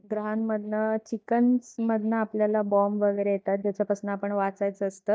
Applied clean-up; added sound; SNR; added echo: neural mask model DeepFilterNet 3.